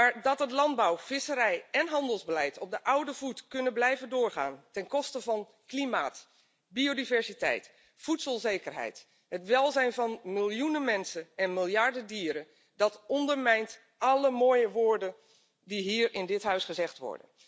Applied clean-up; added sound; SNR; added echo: none; none; none; none.